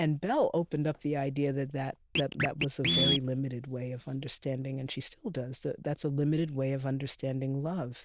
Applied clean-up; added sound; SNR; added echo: neural diffusion model UNIVERSE++.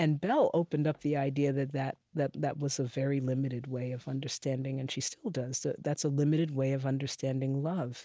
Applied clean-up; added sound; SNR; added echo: none; none; none; none.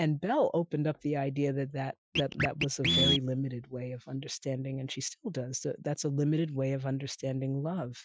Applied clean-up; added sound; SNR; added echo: classical method Wiener filter.